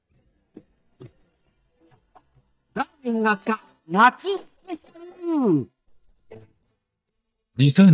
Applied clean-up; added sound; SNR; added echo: neural mask model DeepFilterNet 3.